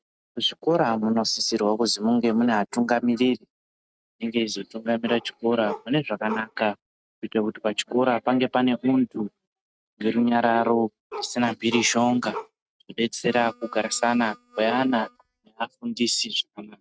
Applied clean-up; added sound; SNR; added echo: neural mask model RNNoise.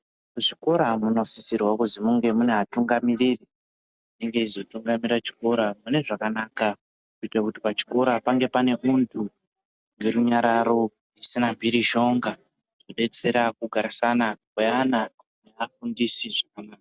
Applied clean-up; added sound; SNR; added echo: none; none; none; none.